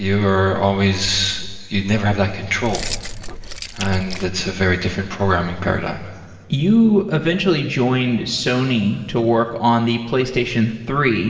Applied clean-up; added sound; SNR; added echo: none; Keys jangling; 10 dB; reverberation time 2.0 s.